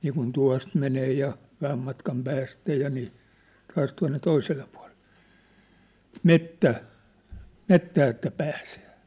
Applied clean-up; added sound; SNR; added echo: none; none; none; none.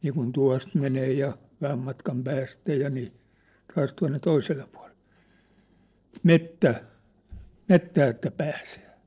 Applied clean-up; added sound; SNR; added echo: neural separator model SepFormer DNS4.